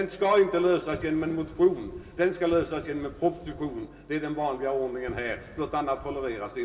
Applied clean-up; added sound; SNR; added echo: none; Wind; 18 dB; reverberation time 2.9 s.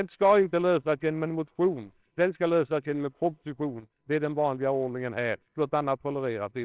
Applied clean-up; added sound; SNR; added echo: neural separator model SepFormer WHAMR!.